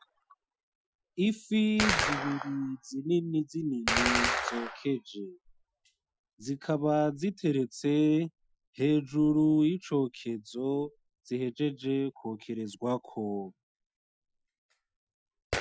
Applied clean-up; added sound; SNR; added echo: classical method Wiener filter.